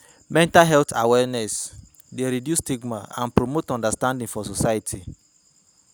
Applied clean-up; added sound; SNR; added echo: none; none; none; none.